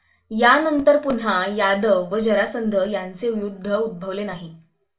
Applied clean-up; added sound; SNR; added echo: none; none; none; reverberation time 0.2 s.